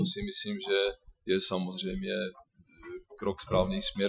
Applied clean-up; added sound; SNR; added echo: classical method Wiener filter.